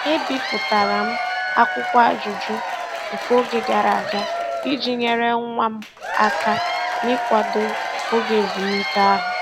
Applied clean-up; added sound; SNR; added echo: none; Applause / Crowd / Cheering; 3 dB; none.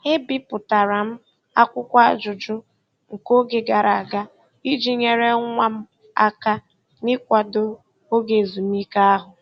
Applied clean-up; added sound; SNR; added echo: none; none; none; none.